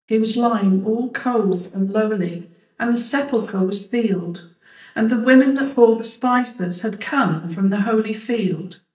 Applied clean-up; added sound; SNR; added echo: neural mask model DeepFilterNet 3.